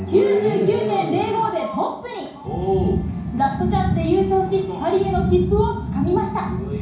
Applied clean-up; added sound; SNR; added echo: none; none; none; reverberation time 0.6 s.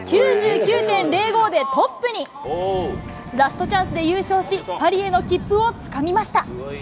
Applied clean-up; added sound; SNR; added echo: none; none; none; none.